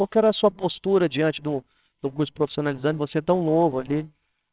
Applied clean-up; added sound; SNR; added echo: neural separator model SepFormer WHAMR!.